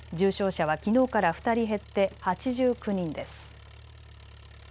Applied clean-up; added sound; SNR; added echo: none; Engine; 20 dB; none.